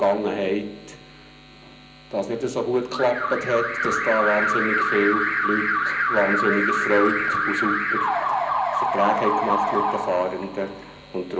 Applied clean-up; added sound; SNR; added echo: none; Alarm; 0 dB; reverberation time 0.5 s.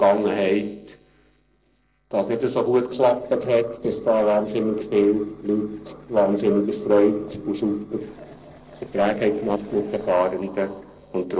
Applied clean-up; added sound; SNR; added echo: neural separator model SepFormer DNS4.